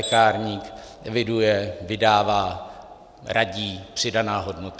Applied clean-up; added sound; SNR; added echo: none; Tools; 10 dB; none.